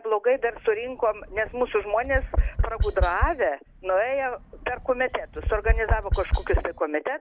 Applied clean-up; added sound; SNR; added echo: none; Tap; 2 dB; none.